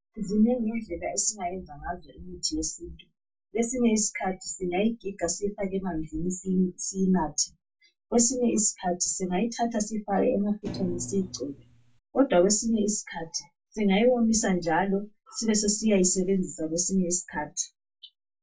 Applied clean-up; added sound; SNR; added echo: none; Thump, thud; 13 dB; reverberation time 0.1 s.